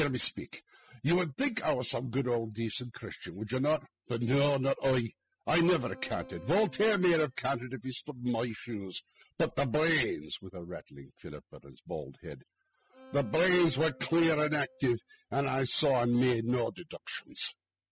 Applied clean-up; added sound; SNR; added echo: classical method spectral subtraction.